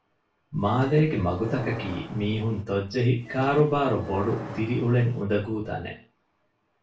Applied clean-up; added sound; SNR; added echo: none; Subway, metro, underground / Sliding door; 14 dB; reverberation time 0.3 s.